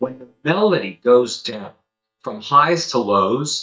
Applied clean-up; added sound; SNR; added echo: neural mask model DeepFilterNet 3.